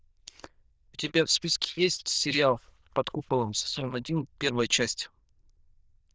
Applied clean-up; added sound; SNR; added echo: neural diffusion model UNIVERSE++.